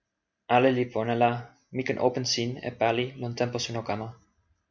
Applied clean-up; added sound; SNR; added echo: none; none; none; none.